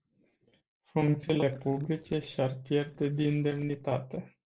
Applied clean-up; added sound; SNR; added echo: neural separator model SepFormer DNS4.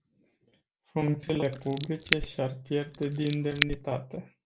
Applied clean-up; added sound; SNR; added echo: none; Scissors; 3 dB; none.